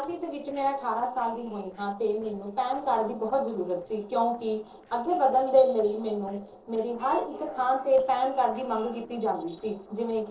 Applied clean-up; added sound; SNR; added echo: neural separator model SepFormer DNS4.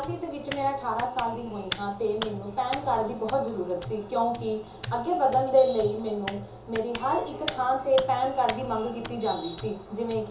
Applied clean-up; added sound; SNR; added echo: none; Hands; 13 dB; reverberation time 0.6 s.